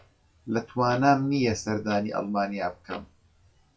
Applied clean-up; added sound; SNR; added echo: classical method WPE with log-MMSE.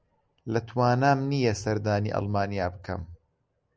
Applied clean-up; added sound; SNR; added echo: none; none; none; none.